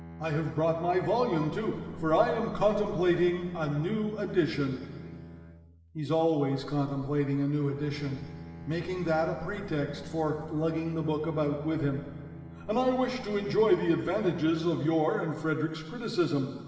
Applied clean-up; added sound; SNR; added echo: none; Bowed string instrument; 17 dB; reverberation time 2.4 s.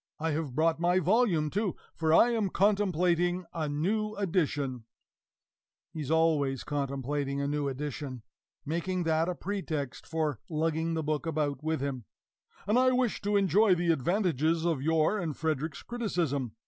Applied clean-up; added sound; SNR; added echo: none; none; none; none.